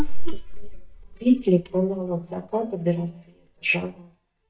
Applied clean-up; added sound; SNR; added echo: neural mask model DeepFilterNet 3.